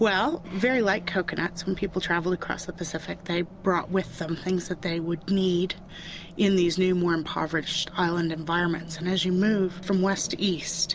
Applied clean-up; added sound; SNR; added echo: none; Race car, auto racing; 16 dB; none.